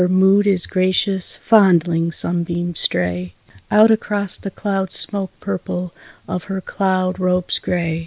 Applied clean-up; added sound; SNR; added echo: none; none; none; none.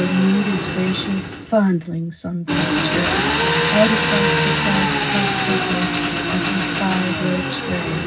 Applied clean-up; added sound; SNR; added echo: none; Engine; -1 dB; reverberation time 0.4 s.